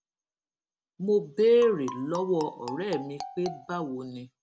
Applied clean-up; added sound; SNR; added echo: none; Marimba, xylophone; 13 dB; none.